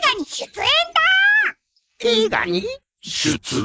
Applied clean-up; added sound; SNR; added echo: neural mask model Resemble Enhance denoiser.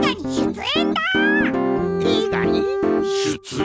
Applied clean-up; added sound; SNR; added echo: none; Bowed string instrument + Piano; -5 dB; none.